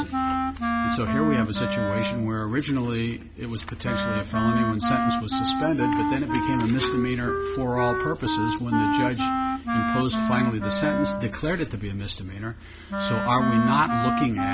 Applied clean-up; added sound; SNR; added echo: none; Wind instrument, woodwind instrument; 0 dB; none.